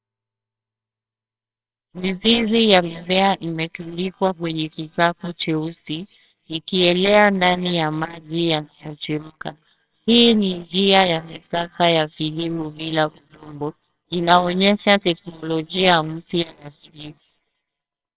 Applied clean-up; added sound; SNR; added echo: neural separator model SepFormer WHAMR!.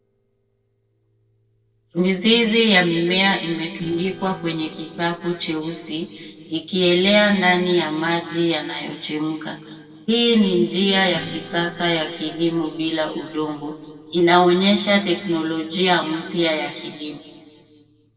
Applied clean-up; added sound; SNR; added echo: neural separator model SepFormer DNS4.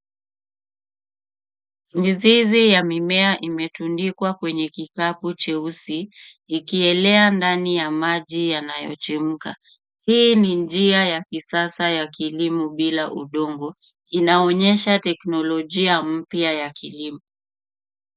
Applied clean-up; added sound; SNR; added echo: none; none; none; none.